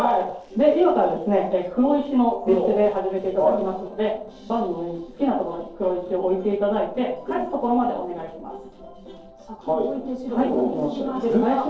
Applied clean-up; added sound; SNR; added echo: neural separator model SepFormer DNS4.